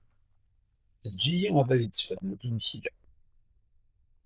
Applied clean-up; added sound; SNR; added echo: neural diffusion model UNIVERSE++.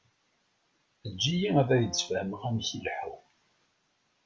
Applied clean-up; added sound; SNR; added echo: none; Brass instrument; 18 dB; none.